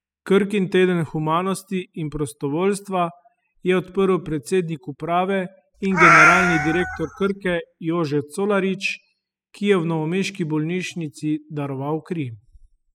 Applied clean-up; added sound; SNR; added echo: classical method spectral subtraction.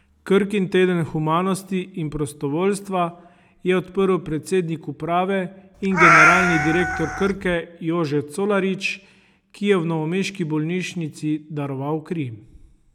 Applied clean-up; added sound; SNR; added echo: none; Meow; -5 dB; none.